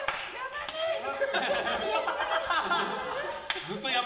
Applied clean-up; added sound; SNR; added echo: none; none; none; reverberation time 0.7 s.